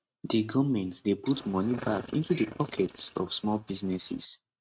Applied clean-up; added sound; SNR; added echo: neural mask model RNNoise.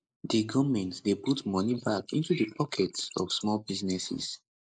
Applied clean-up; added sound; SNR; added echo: neural mask model Resemble Enhance denoiser.